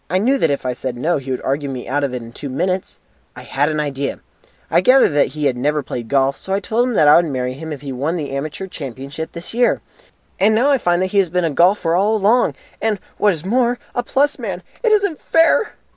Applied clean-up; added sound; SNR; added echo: none; none; none; none.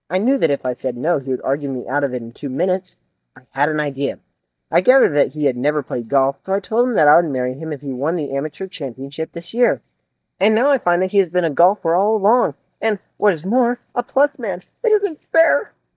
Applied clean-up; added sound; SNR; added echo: neural mask model DeepFilterNet 3.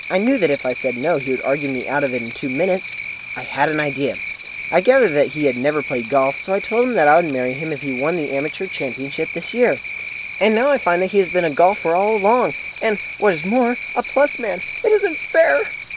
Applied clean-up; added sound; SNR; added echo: none; Cricket; 11 dB; none.